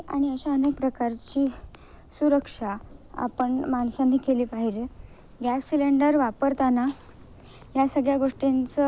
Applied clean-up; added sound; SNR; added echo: none; none; none; none.